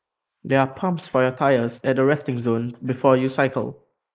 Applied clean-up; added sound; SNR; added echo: neural mask model Resemble Enhance denoiser.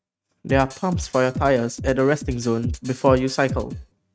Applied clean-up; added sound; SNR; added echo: neural mask model RNNoise.